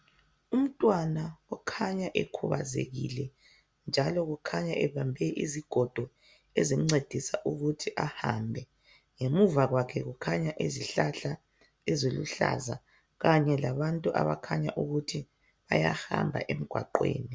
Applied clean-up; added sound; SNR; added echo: none; none; none; none.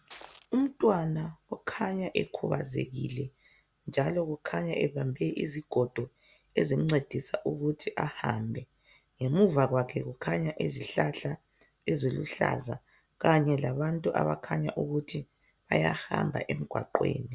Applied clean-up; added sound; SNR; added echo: none; Shatter; 10 dB; none.